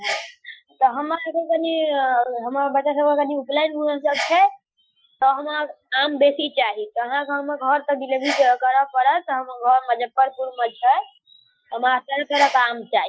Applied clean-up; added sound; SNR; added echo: classical method Wiener filter.